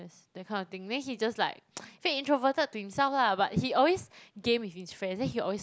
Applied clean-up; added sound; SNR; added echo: none; none; none; none.